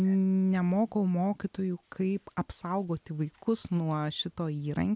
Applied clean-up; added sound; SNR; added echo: none; none; none; none.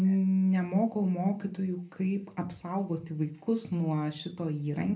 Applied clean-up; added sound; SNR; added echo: none; none; none; reverberation time 0.3 s.